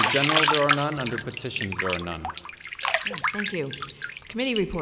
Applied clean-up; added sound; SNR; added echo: none; Bathtub (filling or washing); -2 dB; none.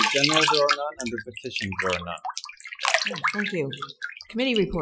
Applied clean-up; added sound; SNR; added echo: classical method Wiener filter.